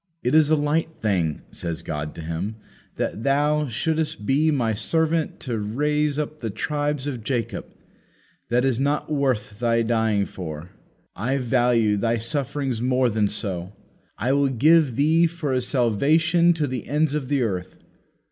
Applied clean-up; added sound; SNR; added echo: none; none; none; none.